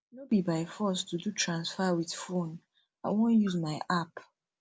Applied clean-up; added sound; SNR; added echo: none; none; none; none.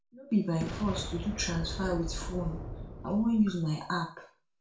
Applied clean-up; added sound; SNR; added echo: none; Boom; 8 dB; reverberation time 0.3 s.